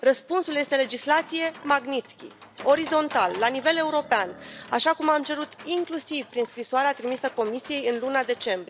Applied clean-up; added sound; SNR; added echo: none; Livestock, farm animals, working animals; 19 dB; none.